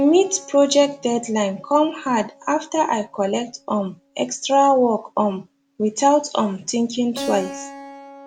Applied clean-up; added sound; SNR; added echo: none; Keyboard (musical); 19 dB; none.